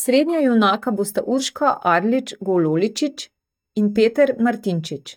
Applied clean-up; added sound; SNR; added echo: neural mask model DeepFilterNet 3.